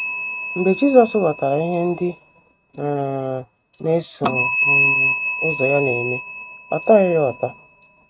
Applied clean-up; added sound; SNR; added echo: neural mask model RNNoise.